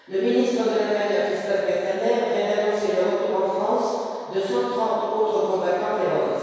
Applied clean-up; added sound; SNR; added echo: none; none; none; reverberation time 2.2 s.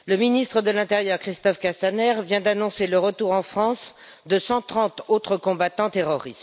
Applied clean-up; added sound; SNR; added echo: none; none; none; none.